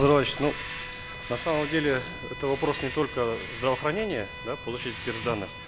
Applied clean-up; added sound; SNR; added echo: none; Bird vocalization, bird call, bird song + Bowed string instrument; 9 dB; none.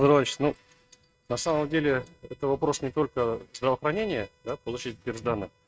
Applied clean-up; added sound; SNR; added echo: neural mask model RNNoise.